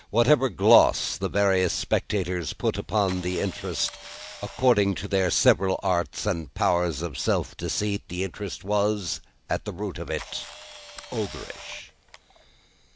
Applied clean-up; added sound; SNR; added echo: none; Camera; 18 dB; none.